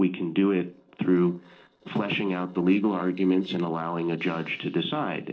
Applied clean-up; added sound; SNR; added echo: neural separator model SepFormer DNS4.